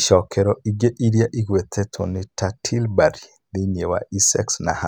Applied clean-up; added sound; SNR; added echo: none; none; none; none.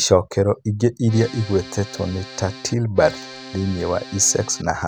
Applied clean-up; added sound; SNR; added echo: none; Accordion; 16 dB; none.